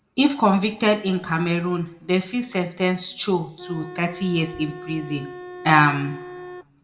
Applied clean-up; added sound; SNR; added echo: none; Organ; 14 dB; reverberation time 0.8 s.